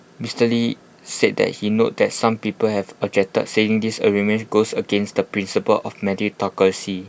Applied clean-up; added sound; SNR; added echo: none; none; none; none.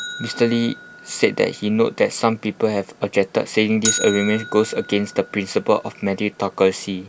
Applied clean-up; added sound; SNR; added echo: none; Bell; 12 dB; none.